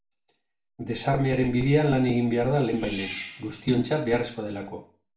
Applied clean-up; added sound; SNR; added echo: none; Cat; 18 dB; reverberation time 0.4 s.